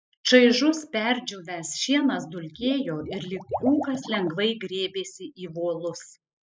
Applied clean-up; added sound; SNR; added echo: classical method spectral subtraction.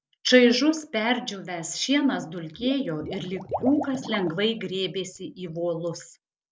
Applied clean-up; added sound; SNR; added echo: none; Liquid; 12 dB; none.